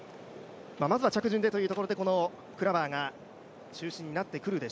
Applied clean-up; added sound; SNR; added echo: none; none; none; none.